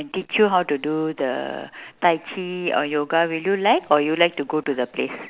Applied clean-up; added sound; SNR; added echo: none; none; none; none.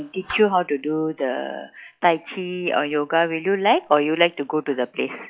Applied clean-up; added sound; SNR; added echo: classical method log-MMSE.